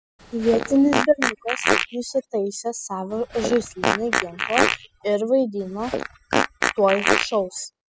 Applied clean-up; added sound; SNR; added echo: classical method spectral subtraction.